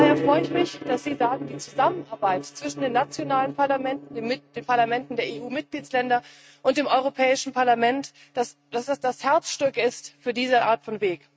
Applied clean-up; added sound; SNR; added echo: neural mask model RNNoise.